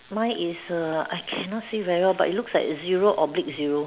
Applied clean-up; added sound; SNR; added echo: none; none; none; none.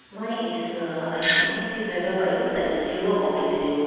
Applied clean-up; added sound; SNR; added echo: none; Doorbell; 5 dB; reverberation time 2.1 s.